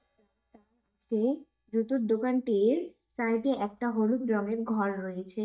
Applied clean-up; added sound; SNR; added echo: neural mask model DeepFilterNet 3.